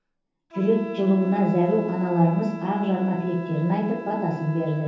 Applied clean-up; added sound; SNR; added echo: none; Wind instrument, woodwind instrument; 14 dB; reverberation time 0.7 s.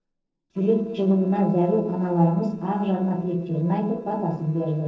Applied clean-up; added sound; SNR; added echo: neural separator model SepFormer DNS4.